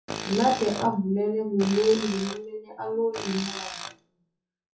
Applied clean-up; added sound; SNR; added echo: classical method WPE with log-MMSE.